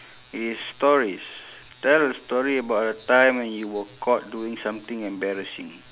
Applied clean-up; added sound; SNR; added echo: none; none; none; none.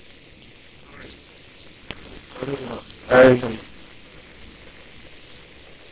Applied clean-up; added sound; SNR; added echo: neural separator model SepFormer WHAMR!.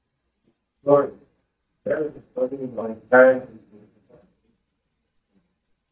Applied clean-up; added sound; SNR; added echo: neural mask model DeepFilterNet 3.